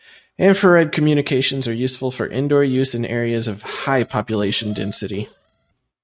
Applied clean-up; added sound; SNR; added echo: neural mask model RNNoise.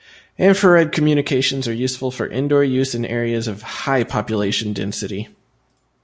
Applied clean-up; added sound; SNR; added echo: none; none; none; none.